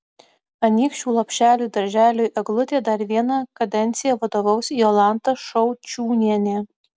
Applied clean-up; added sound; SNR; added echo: none; none; none; none.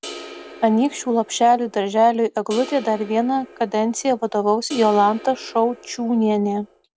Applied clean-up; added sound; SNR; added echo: none; Crash cymbal; 19 dB; none.